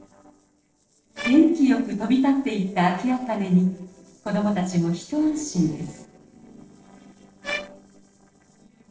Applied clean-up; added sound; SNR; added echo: neural separator model SepFormer DNS4.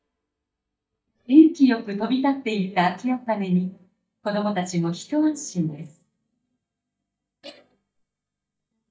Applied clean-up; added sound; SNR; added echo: neural mask model DeepFilterNet 3.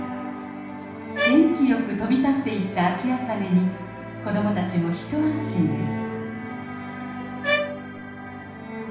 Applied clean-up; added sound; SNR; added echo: none; Bowed string instrument; 5 dB; reverberation time 0.9 s.